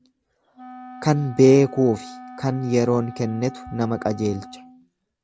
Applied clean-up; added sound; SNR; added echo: none; Wind instrument, woodwind instrument; 18 dB; none.